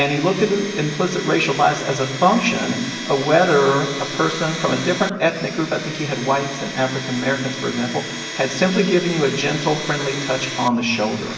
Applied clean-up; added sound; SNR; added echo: none; Domestic sounds, home sounds; 10 dB; reverberation time 1.2 s.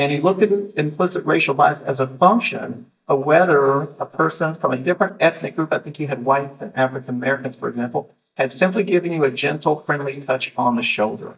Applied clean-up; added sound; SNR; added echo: neural mask model DeepFilterNet 3.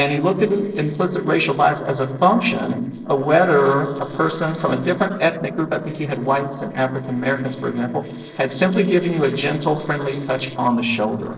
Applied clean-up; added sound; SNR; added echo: neural separator model SepFormer DNS4.